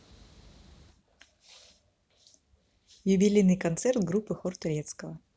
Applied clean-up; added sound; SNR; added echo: none; none; none; none.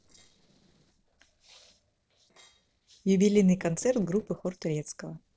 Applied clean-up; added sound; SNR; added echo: neural separator model SepFormer DNS4.